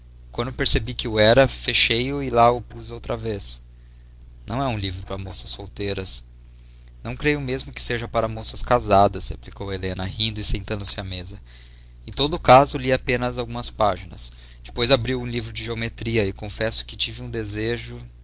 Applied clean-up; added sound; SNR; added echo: none; none; none; none.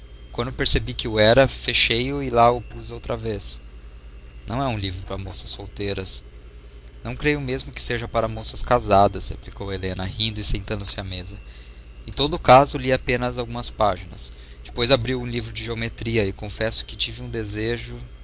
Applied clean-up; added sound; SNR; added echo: none; Engine; 19 dB; none.